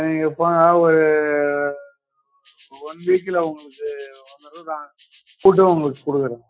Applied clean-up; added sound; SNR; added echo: classical method Wiener filter.